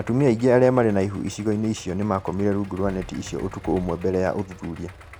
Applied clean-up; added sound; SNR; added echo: none; Fireworks + Idling; 19 dB; none.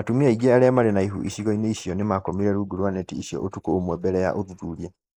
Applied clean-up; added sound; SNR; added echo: neural mask model Resemble Enhance denoiser.